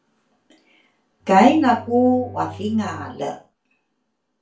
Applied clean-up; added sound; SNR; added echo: none; Bowed string instrument; 18 dB; reverberation time 0.3 s.